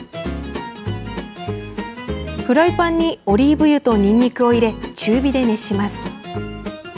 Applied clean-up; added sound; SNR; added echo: none; none; none; none.